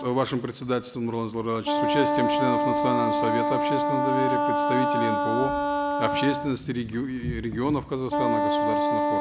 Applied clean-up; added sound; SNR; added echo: none; Wind instrument, woodwind instrument; -2 dB; none.